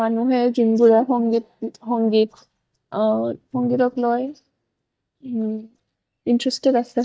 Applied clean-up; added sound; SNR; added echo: neural mask model DeepFilterNet 3.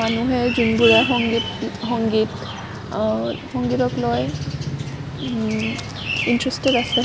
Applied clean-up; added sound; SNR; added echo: none; Bird vocalization, bird call, bird song; 10 dB; none.